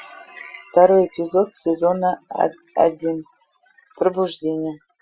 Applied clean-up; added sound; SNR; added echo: classical method Wiener filter.